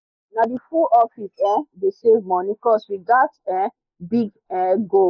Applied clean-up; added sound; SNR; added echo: neural mask model Resemble Enhance denoiser.